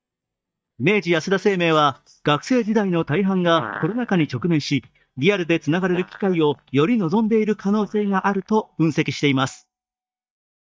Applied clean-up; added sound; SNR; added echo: neural mask model DeepFilterNet 3.